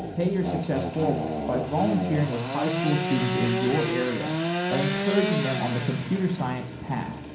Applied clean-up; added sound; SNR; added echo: none; Sawing / Engine; 3 dB; reverberation time 0.6 s.